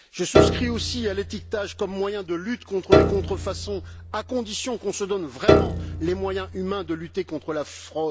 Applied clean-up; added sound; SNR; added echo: none; Piano; -3 dB; none.